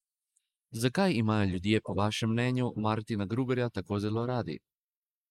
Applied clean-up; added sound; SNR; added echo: neural mask model Resemble Enhance denoiser.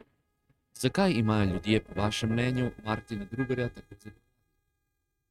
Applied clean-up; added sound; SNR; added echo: neural mask model RNNoise.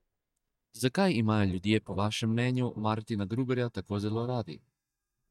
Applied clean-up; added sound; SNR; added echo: neural mask model DeepFilterNet 3.